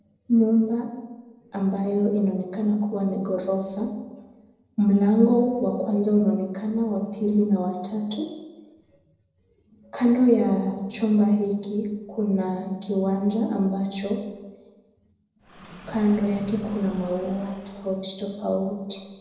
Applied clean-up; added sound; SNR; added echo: neural separator model SepFormer DNS4.